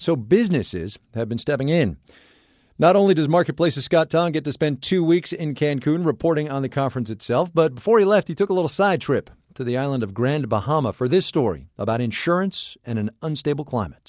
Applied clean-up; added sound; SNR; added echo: none; none; none; none.